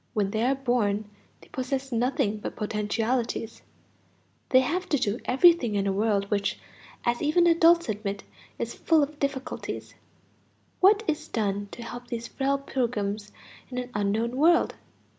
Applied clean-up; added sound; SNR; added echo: none; none; none; none.